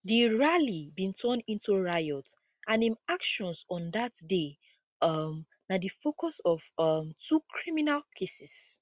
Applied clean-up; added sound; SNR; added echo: none; none; none; none.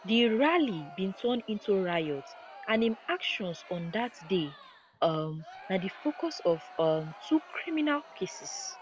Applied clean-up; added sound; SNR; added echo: none; Crowd; 19 dB; none.